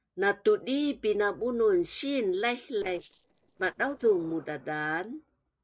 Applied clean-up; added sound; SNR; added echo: neural separator model SepFormer DNS4.